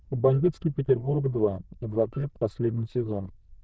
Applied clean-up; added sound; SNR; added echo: neural diffusion model UNIVERSE++.